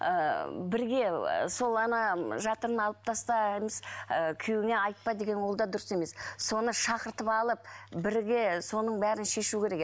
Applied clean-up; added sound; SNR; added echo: none; none; none; none.